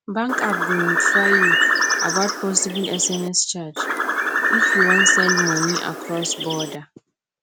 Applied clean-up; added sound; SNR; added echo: none; Bird; -4 dB; none.